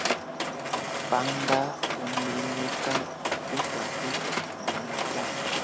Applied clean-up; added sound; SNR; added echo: none; Mechanisms; -4 dB; none.